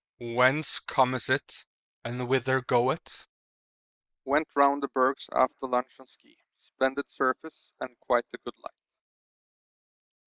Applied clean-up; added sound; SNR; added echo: neural mask model Resemble Enhance denoiser.